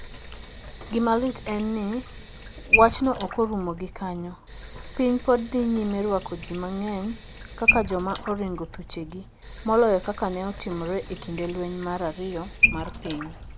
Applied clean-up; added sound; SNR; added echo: none; Sink (filling or washing) / Water tap, faucet; 5 dB; none.